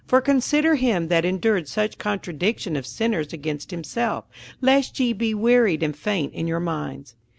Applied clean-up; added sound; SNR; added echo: none; none; none; none.